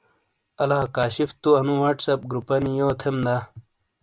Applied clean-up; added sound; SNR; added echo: none; none; none; none.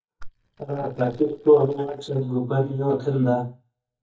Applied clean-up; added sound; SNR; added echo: neural mask model DeepFilterNet 3.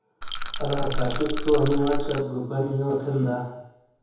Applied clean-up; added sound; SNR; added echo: none; Rattle / Rattle (instrument); -2 dB; reverberation time 2.0 s.